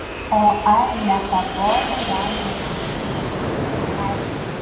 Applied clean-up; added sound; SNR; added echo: none; Fixed-wing aircraft, airplane; 3 dB; reverberation time 2.2 s.